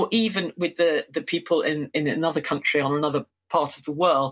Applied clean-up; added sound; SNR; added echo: none; none; none; none.